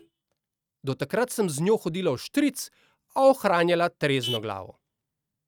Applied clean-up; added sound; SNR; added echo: neural mask model RNNoise.